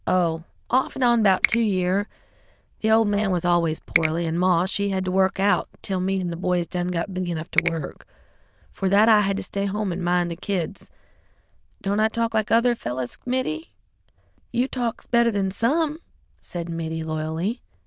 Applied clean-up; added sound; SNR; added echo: neural diffusion model UNIVERSE++.